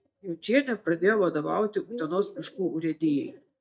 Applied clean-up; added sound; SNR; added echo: neural mask model DeepFilterNet 3.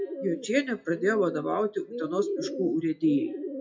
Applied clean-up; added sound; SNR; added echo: classical method WPE with log-MMSE.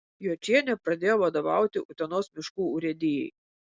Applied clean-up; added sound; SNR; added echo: none; none; none; none.